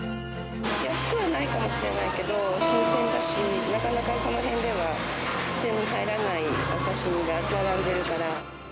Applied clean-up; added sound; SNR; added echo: none; Acoustic guitar; 5 dB; none.